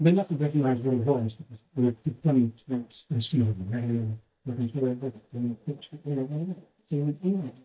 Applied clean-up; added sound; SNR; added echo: neural mask model DeepFilterNet 3.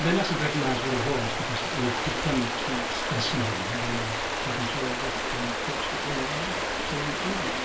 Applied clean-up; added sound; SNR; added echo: none; Stream; -2 dB; reverberation time 0.3 s.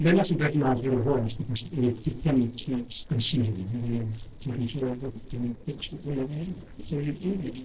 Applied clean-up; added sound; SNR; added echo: neural separator model SepFormer DNS4.